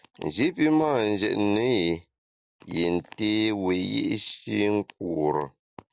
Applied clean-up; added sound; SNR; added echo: none; none; none; none.